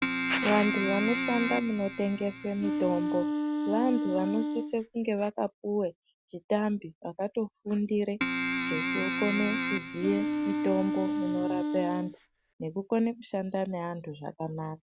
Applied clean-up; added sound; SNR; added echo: none; Wind instrument, woodwind instrument + Keyboard (musical); 0 dB; none.